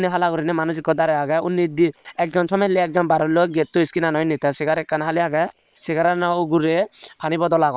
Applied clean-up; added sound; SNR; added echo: neural separator model SepFormer WHAM!.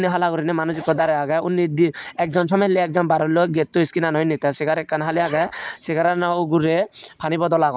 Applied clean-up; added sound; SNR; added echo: neural mask model Resemble Enhance denoiser.